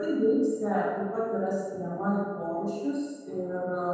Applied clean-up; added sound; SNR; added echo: none; none; none; reverberation time 1.2 s.